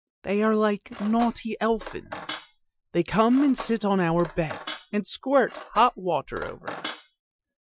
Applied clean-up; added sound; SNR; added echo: classical method Wiener filter.